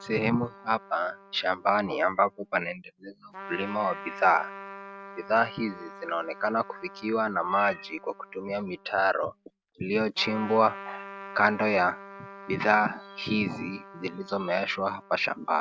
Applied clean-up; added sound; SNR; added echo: none; Trumpet; 17 dB; none.